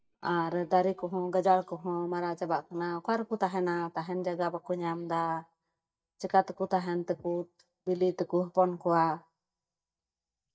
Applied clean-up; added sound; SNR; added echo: neural mask model DeepFilterNet 3.